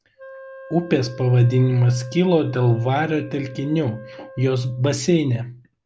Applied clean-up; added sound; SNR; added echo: none; Wind instrument, woodwind instrument; 20 dB; none.